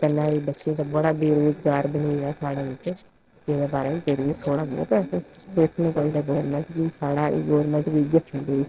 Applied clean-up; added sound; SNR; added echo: neural separator model SepFormer DNS4.